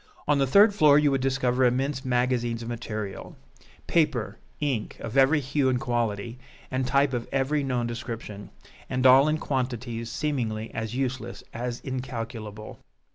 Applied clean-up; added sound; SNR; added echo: none; none; none; none.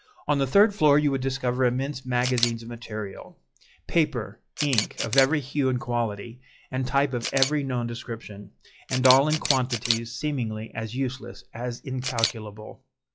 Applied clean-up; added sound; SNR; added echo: classical method log-MMSE.